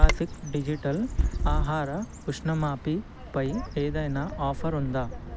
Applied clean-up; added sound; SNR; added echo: none; Bird vocalization, bird call, bird song; -1 dB; none.